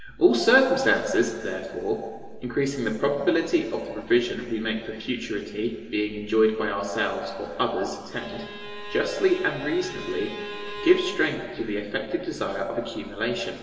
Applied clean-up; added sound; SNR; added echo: none; Bowed string instrument; 12 dB; reverberation time 2.5 s.